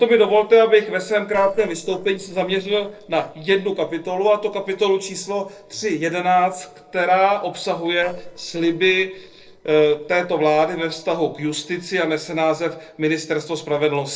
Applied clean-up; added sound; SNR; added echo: neural separator model SepFormer DNS4.